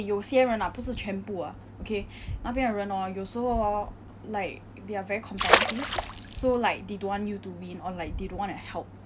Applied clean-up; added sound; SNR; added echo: none; Water / Splash, splatter; -4 dB; none.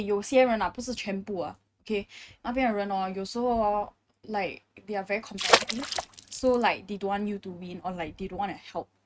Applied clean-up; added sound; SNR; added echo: neural mask model RNNoise.